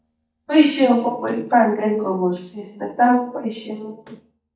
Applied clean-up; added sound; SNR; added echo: neural mask model DeepFilterNet 3.